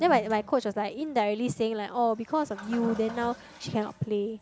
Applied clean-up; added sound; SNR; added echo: none; Toilet flush; 17 dB; none.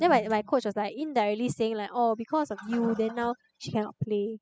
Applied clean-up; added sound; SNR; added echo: classical method spectral subtraction.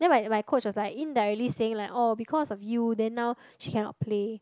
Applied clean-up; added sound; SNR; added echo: none; none; none; none.